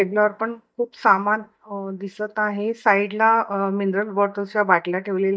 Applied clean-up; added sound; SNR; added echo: neural mask model DeepFilterNet 3.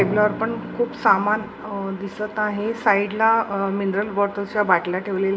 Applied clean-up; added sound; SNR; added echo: none; Drum; 15 dB; reverberation time 1.3 s.